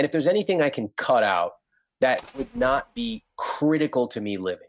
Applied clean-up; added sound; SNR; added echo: neural mask model RNNoise.